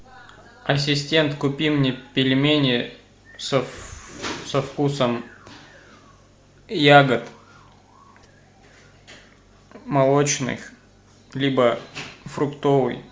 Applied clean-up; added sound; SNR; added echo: none; none; none; none.